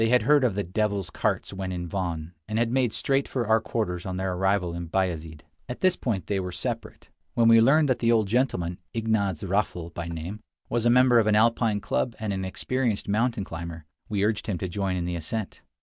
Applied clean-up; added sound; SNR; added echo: none; none; none; none.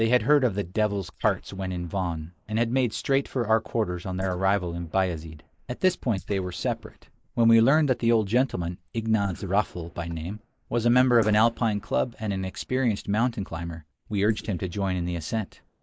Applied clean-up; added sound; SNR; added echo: neural mask model Resemble Enhance denoiser.